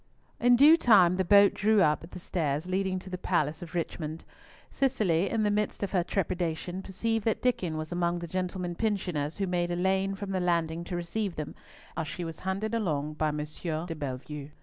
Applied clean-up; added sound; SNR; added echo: none; none; none; none.